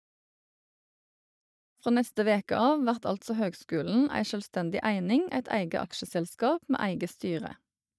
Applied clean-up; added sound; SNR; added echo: neural mask model DeepFilterNet 3.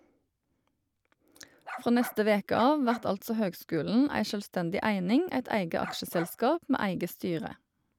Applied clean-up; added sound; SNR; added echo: none; Bark; 13 dB; none.